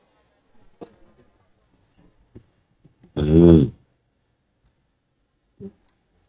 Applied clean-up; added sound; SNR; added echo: neural mask model DeepFilterNet 3.